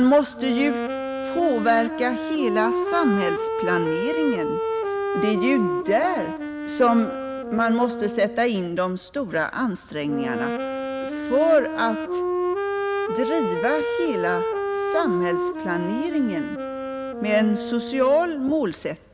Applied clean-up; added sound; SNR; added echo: none; Wind instrument, woodwind instrument; 3 dB; none.